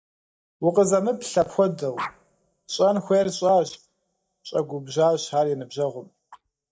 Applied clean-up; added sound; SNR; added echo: neural mask model DeepFilterNet 3.